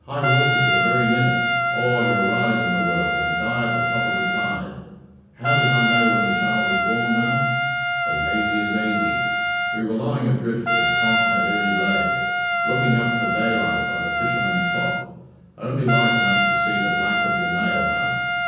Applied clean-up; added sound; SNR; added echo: none; Trumpet; -3 dB; reverberation time 1.1 s.